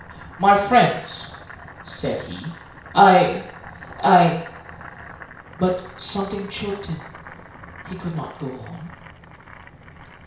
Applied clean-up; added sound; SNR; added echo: none; Boiling; 20 dB; reverberation time 0.6 s.